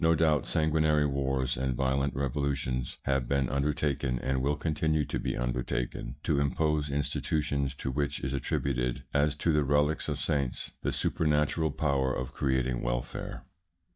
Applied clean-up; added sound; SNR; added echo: neural mask model DeepFilterNet 3.